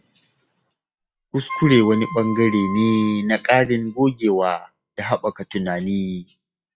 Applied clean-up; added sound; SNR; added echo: classical method log-MMSE.